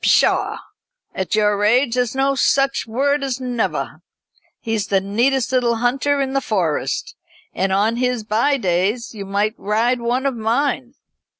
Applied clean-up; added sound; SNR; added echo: none; none; none; none.